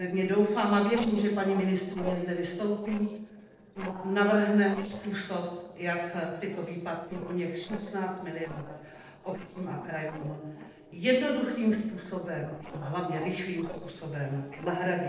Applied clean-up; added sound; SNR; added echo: neural separator model SepFormer DNS4.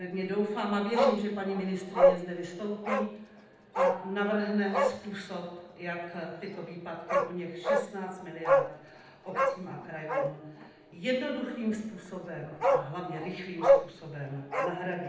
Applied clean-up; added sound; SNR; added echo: none; Bark; -3 dB; reverberation time 0.8 s.